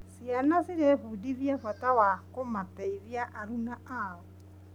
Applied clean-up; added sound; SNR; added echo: none; Microwave oven; 20 dB; none.